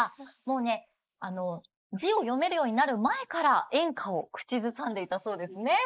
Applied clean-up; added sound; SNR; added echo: neural mask model Resemble Enhance denoiser.